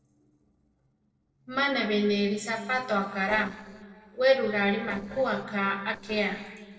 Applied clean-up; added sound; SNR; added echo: neural separator model SepFormer DNS4.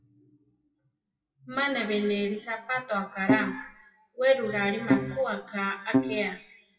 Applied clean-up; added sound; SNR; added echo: classical method WPE with log-MMSE.